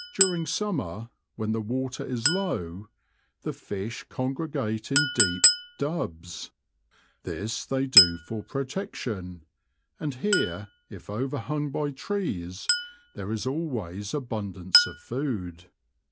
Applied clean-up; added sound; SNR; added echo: none; Chink, clink; 0 dB; none.